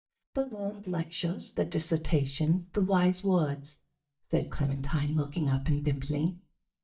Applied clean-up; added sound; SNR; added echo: neural mask model DeepFilterNet 3.